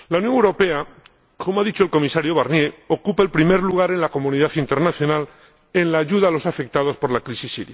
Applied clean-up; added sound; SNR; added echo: none; none; none; none.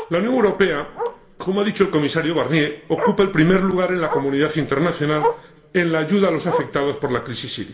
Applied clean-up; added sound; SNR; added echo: none; Bark; 10 dB; reverberation time 1.3 s.